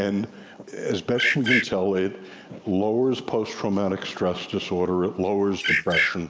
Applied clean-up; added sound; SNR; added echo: neural mask model Resemble Enhance denoiser.